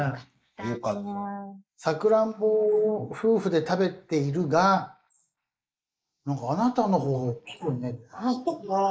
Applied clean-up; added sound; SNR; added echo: neural mask model Resemble Enhance denoiser.